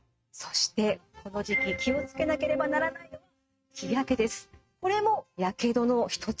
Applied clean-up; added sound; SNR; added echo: neural mask model RNNoise.